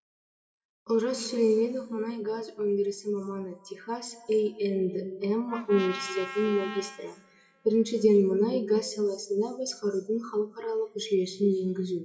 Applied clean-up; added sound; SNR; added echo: classical method WPE with log-MMSE.